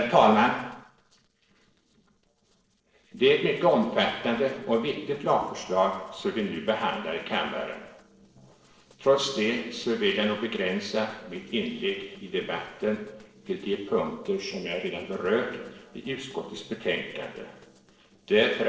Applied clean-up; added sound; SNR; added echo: neural separator model SepFormer DNS4.